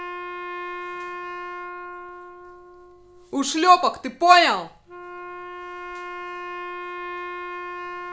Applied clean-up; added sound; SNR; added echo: none; Wind instrument, woodwind instrument; 10 dB; none.